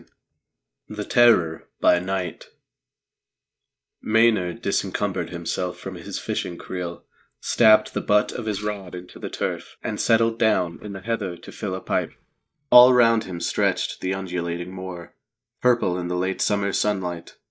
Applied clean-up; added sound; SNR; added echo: neural mask model DeepFilterNet 3.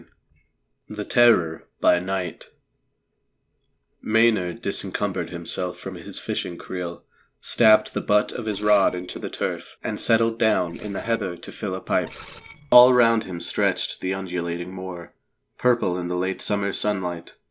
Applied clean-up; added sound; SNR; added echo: neural separator model SepFormer DNS4.